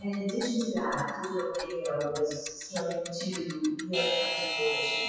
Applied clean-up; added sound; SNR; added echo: classical method WPE with log-MMSE.